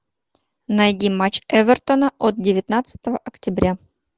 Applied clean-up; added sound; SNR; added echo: none; none; none; none.